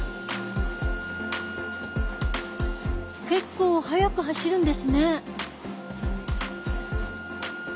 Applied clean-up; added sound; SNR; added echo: none; Wind instrument, woodwind instrument; 13 dB; none.